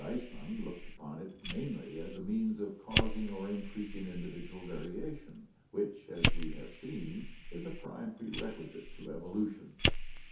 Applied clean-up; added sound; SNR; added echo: none; Fire; -3 dB; reverberation time 0.5 s.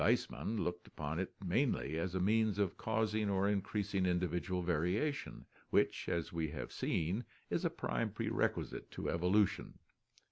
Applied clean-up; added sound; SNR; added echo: none; none; none; none.